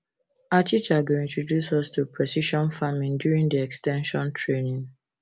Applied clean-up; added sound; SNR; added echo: none; none; none; none.